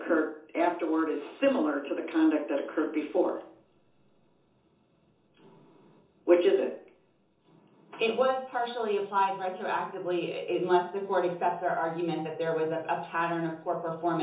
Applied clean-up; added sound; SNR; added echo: none; none; none; reverberation time 0.6 s.